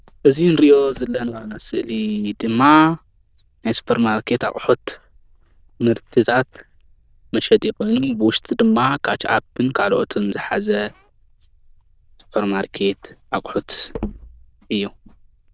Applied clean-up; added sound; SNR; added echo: neural diffusion model UNIVERSE++.